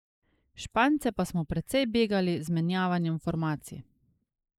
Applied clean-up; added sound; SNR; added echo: neural mask model Resemble Enhance denoiser.